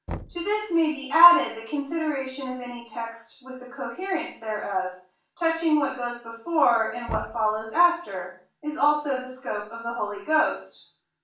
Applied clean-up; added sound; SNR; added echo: none; Knock; 18 dB; reverberation time 0.3 s.